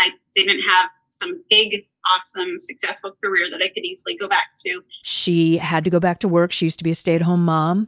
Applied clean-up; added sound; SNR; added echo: none; none; none; none.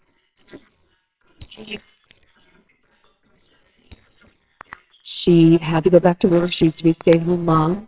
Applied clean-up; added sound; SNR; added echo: neural separator model SepFormer WHAMR!.